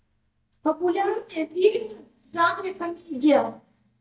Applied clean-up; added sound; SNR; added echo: neural mask model DeepFilterNet 3.